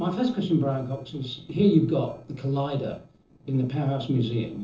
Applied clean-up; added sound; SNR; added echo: neural separator model SepFormer DNS4.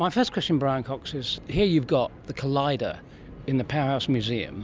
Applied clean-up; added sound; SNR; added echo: none; none; none; none.